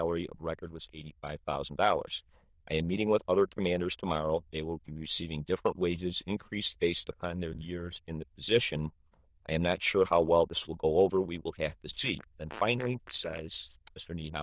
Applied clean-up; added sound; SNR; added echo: neural diffusion model UNIVERSE++.